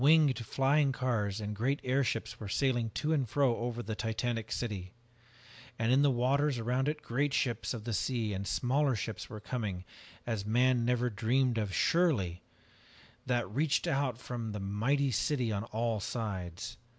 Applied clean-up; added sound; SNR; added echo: none; none; none; none.